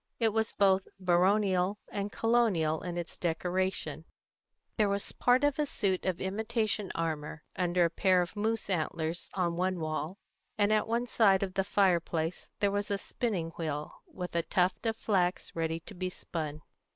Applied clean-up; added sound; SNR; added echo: neural mask model Resemble Enhance denoiser.